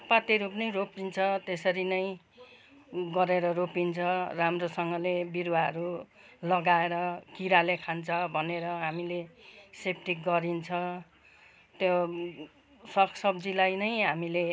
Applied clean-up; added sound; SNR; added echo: none; none; none; none.